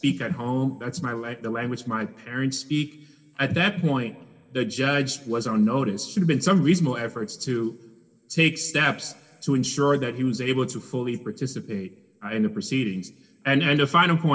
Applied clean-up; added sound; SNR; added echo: none; none; none; reverberation time 1.3 s.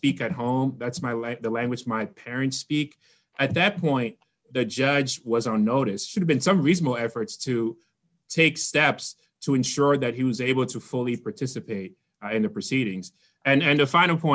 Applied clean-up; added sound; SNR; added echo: none; none; none; none.